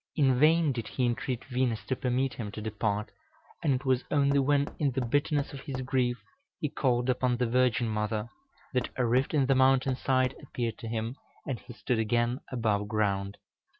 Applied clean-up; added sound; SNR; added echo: none; Knock / Wood; 16 dB; none.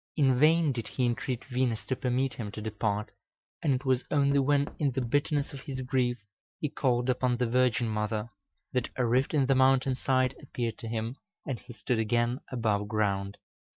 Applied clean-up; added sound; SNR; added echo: neural mask model DeepFilterNet 3.